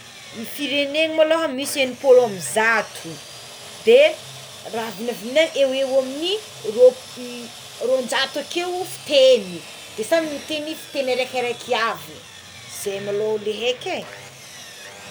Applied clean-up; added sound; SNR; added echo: none; Sawing; 18 dB; none.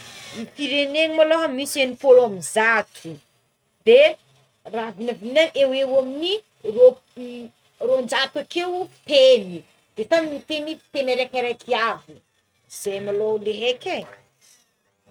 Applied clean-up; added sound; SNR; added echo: neural mask model RNNoise.